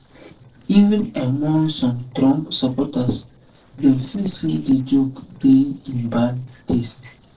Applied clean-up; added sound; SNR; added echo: neural separator model SepFormer DNS4.